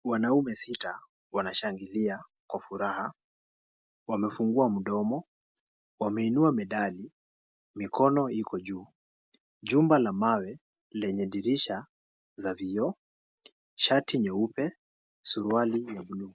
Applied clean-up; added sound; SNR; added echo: none; none; none; none.